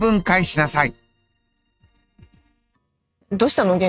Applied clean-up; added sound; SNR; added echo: neural mask model RNNoise.